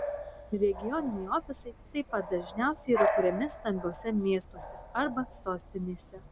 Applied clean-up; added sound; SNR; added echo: none; Bark / Bird vocalization, bird call, bird song; 5 dB; none.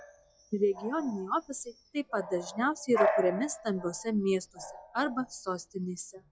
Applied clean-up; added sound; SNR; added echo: classical method log-MMSE.